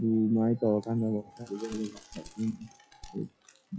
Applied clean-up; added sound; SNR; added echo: classical method log-MMSE.